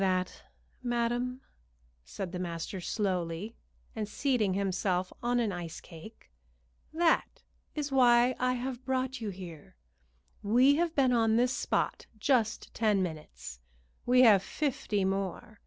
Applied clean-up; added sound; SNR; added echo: none; none; none; none.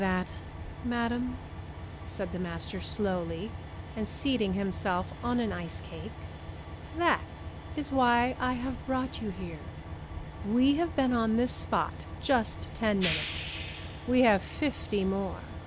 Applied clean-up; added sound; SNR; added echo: none; Train; 8 dB; none.